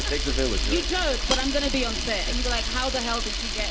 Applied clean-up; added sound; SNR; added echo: none; Camera; -2 dB; reverberation time 2.2 s.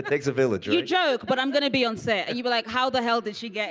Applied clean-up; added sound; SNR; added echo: none; none; none; none.